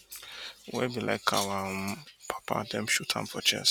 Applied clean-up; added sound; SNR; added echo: none; none; none; none.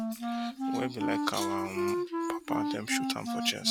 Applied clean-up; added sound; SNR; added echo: none; Wind instrument, woodwind instrument; -3 dB; none.